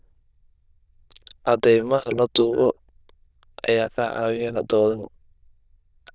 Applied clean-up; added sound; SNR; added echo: neural diffusion model UNIVERSE++.